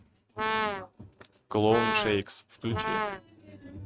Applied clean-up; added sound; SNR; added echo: neural mask model RNNoise.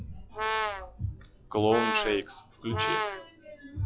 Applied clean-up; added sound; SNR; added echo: classical method log-MMSE.